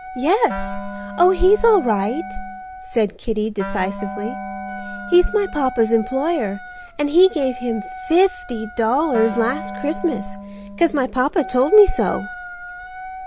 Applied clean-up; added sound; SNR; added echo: none; Wind instrument, woodwind instrument + Wind instrument, woodwind instrument; 12 dB; none.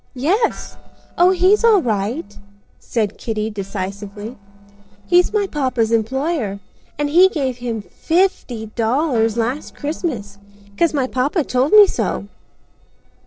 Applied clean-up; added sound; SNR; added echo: neural separator model SepFormer DNS4.